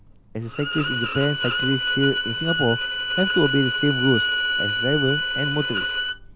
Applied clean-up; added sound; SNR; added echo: none; Bowed string instrument; 0 dB; none.